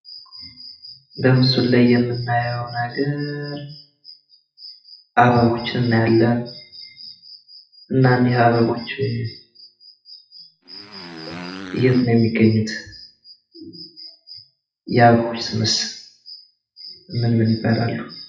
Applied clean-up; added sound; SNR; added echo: classical method WPE with log-MMSE.